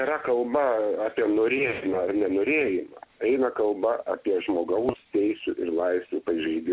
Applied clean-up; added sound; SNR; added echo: none; none; none; none.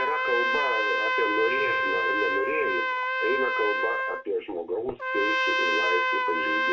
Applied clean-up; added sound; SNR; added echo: none; Trumpet; -4 dB; reverberation time 0.2 s.